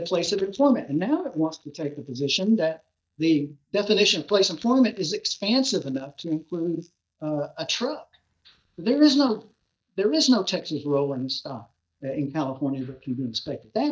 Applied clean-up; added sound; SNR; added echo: neural mask model DeepFilterNet 3.